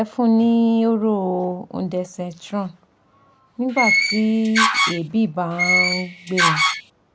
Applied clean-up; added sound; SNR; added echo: none; Door; -2 dB; none.